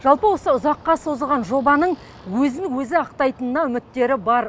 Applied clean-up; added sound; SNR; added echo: none; none; none; none.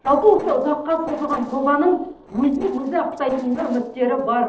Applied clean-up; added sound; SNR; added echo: neural separator model SepFormer DNS4.